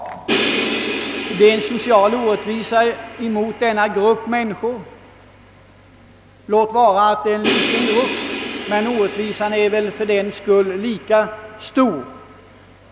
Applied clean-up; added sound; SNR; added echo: none; Crash cymbal; 7 dB; none.